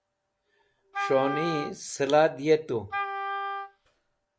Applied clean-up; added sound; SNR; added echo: none; Wind instrument, woodwind instrument; 6 dB; none.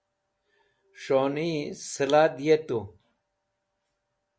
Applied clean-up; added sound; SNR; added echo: none; none; none; none.